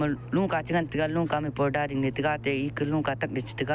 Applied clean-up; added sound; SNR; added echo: none; Fixed-wing aircraft, airplane; 13 dB; none.